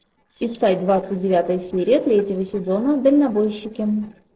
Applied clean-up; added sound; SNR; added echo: neural separator model SepFormer DNS4.